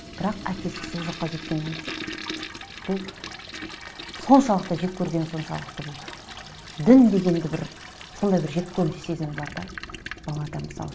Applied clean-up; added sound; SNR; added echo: none; Toilet flush; 13 dB; none.